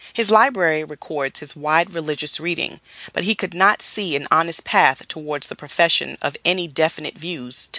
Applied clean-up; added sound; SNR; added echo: none; none; none; none.